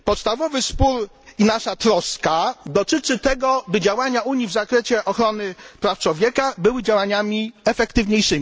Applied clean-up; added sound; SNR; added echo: none; none; none; none.